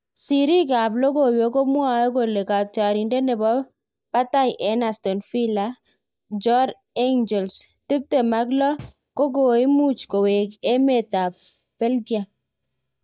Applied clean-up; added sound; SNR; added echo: neural mask model DeepFilterNet 3.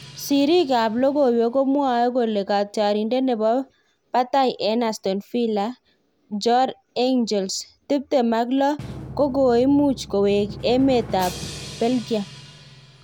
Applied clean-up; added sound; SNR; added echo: none; Drum; 19 dB; none.